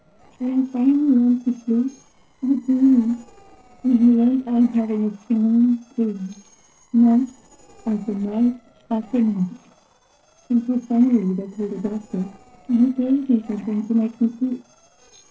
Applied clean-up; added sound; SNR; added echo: neural separator model SepFormer DNS4.